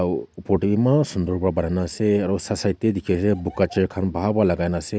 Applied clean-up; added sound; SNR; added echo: none; none; none; none.